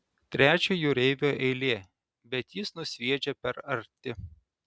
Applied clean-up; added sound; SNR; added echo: none; none; none; none.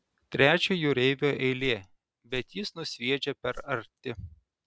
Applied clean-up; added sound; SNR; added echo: none; Whoosh, swoosh, swish; 17 dB; none.